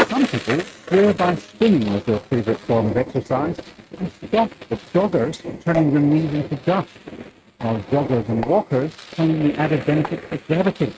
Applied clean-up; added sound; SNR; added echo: neural mask model RNNoise.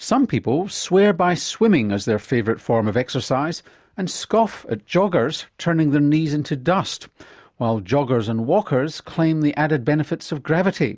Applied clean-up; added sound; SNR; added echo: none; none; none; none.